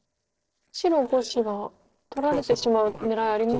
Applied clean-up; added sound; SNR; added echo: neural separator model SepFormer DNS4.